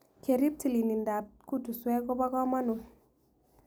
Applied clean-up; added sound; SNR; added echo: none; none; none; none.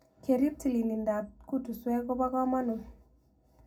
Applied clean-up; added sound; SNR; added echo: none; none; none; reverberation time 0.4 s.